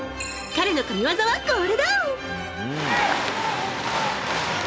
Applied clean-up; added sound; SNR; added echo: none; none; none; none.